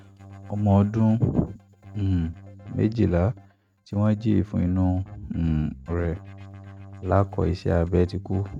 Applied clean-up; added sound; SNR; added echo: neural mask model RNNoise.